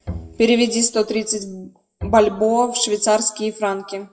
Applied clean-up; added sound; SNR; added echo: classical method WPE with log-MMSE.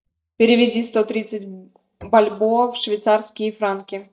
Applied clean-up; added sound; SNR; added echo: neural mask model DeepFilterNet 3.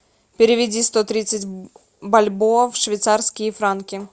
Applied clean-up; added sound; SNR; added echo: none; none; none; none.